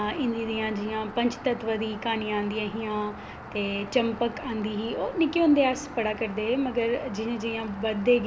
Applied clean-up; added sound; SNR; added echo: none; Rain; 14 dB; none.